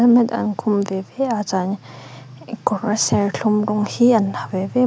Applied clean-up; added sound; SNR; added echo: none; none; none; none.